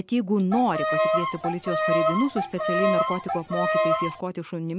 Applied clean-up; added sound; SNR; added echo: none; Bowed string instrument; -2 dB; none.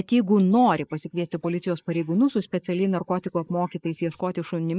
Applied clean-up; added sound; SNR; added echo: neural mask model Resemble Enhance denoiser.